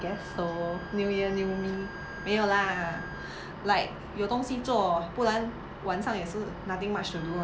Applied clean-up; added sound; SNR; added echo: none; Wind instrument, woodwind instrument; 17 dB; none.